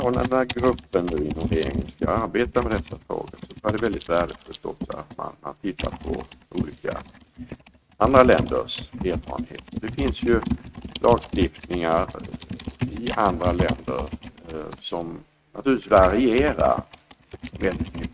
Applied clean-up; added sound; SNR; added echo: neural mask model RNNoise.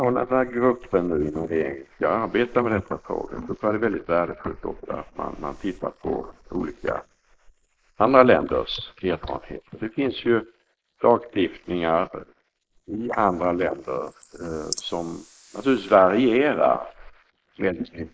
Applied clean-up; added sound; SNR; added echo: neural mask model Resemble Enhance denoiser.